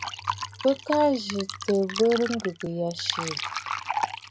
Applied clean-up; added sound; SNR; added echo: none; Fill (with liquid); 6 dB; none.